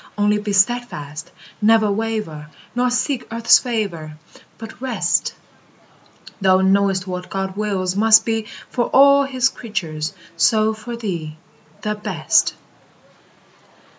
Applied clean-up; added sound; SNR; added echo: none; none; none; none.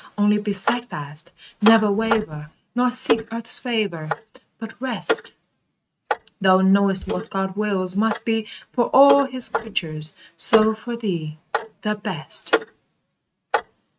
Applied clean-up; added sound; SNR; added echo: neural mask model RNNoise.